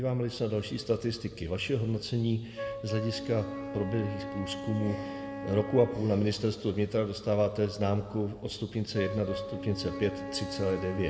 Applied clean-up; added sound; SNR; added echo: none; Wind instrument, woodwind instrument; 10 dB; reverberation time 1.5 s.